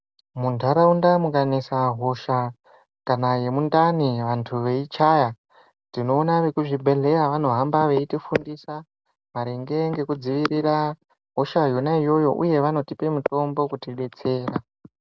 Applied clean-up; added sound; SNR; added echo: none; none; none; none.